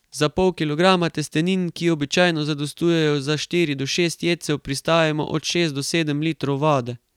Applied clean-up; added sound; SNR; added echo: none; none; none; none.